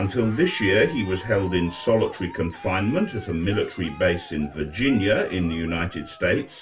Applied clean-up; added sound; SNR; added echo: none; Cheering; 19 dB; reverberation time 0.2 s.